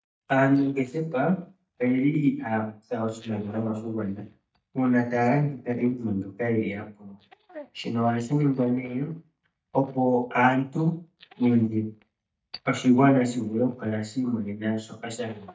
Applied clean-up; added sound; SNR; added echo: neural mask model DeepFilterNet 3.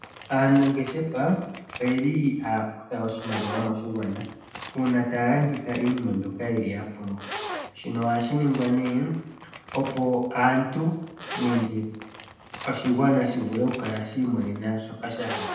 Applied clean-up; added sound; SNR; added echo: none; Zipper (clothing); 14 dB; reverberation time 0.9 s.